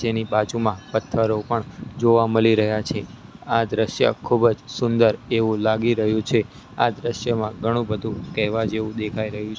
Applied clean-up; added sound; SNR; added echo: none; none; none; none.